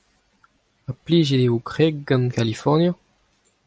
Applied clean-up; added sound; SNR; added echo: none; none; none; none.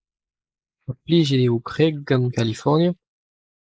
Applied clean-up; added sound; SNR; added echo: neural mask model Resemble Enhance denoiser.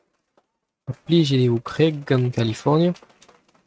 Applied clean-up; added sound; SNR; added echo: neural mask model RNNoise.